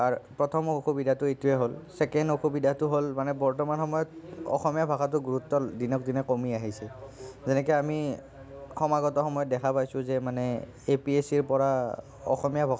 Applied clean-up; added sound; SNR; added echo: none; none; none; none.